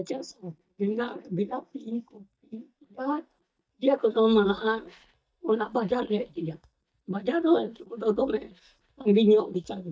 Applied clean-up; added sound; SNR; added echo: neural mask model DeepFilterNet 3.